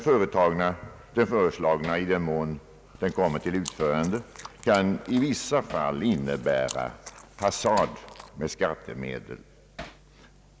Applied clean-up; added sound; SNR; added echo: none; Hammer + Chewing, mastication; 20 dB; none.